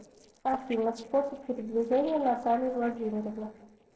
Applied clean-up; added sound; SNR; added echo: neural separator model SepFormer DNS4.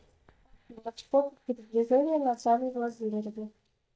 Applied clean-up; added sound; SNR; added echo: neural mask model DeepFilterNet 3.